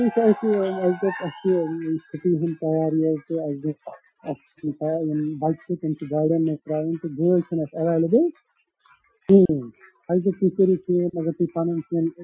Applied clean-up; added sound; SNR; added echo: classical method Wiener filter.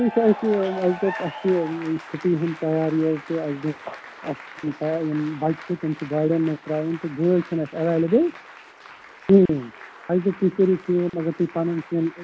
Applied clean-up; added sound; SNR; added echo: none; Applause / Cheering; 17 dB; none.